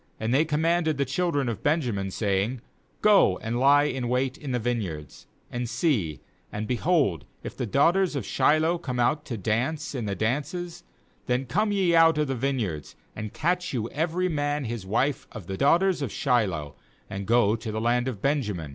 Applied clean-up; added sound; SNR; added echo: none; none; none; none.